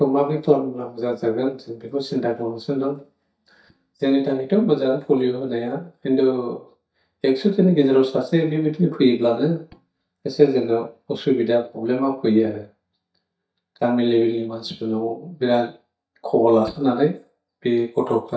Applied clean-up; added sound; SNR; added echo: neural mask model DeepFilterNet 3.